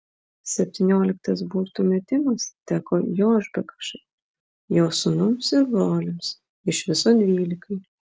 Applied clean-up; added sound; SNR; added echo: none; none; none; none.